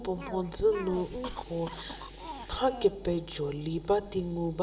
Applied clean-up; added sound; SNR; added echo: none; Cough; 14 dB; reverberation time 1.7 s.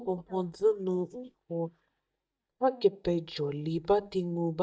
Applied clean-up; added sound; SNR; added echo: neural mask model DeepFilterNet 3.